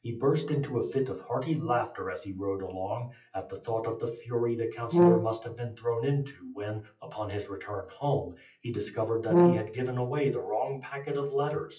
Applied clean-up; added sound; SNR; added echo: classical method WPE with log-MMSE.